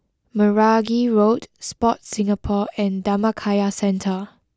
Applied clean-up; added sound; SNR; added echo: none; none; none; none.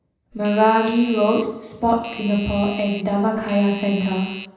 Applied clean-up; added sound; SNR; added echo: none; Doorbell; 13 dB; reverberation time 0.9 s.